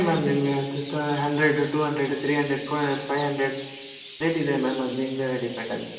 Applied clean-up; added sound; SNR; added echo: none; Chirp, tweet; 17 dB; reverberation time 1.2 s.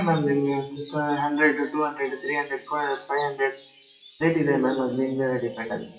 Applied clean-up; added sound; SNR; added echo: classical method WPE with log-MMSE.